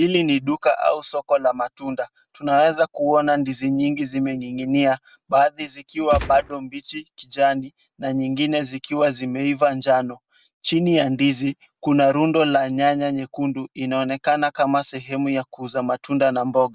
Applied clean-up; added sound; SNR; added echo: none; Gunshot, gunfire; 9 dB; none.